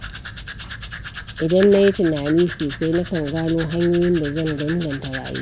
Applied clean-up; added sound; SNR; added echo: none; Domestic sounds, home sounds; 9 dB; none.